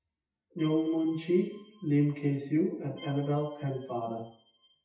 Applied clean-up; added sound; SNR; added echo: classical method WPE with log-MMSE.